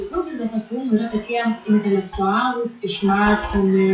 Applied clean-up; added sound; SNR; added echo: classical method WPE with log-MMSE.